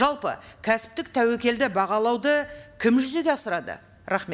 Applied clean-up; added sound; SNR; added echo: none; none; none; none.